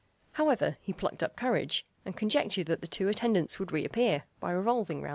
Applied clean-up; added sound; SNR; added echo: none; none; none; none.